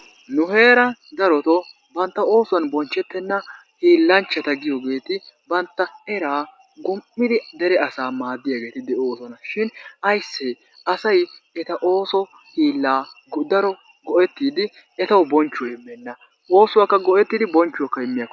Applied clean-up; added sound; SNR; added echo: none; none; none; none.